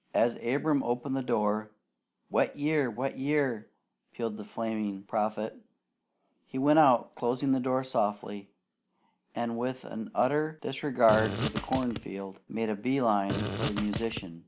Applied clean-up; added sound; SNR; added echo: none; Fart; 4 dB; none.